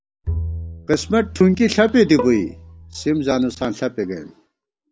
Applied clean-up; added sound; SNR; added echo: none; Bowed string instrument + Bowed string instrument; 10 dB; none.